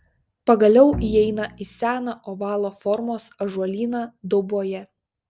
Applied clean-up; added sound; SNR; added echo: none; Bowed string instrument; 12 dB; none.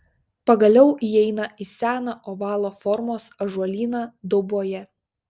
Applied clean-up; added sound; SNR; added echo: none; none; none; none.